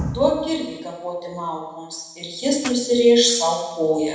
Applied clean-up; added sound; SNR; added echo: none; Clapping; 14 dB; reverberation time 1.1 s.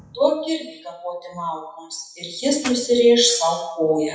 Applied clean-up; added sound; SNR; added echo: classical method WPE with log-MMSE.